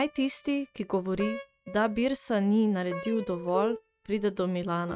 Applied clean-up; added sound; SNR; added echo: neural mask model RNNoise.